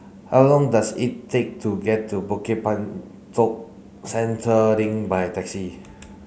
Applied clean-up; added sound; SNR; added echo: none; none; none; none.